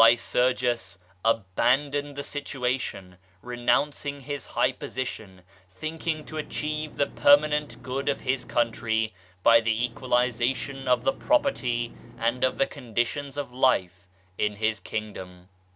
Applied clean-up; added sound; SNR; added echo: none; Engine; 16 dB; none.